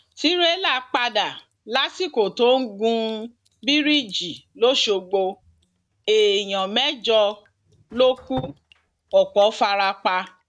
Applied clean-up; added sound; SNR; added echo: neural mask model RNNoise.